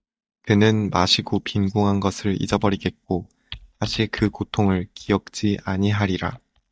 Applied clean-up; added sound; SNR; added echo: neural mask model DeepFilterNet 3.